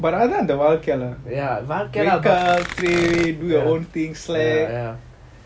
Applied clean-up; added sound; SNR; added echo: none; Tearing; 9 dB; none.